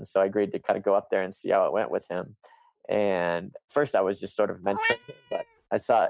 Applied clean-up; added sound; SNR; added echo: neural mask model RNNoise.